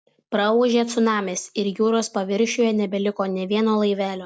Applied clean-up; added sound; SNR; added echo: none; none; none; none.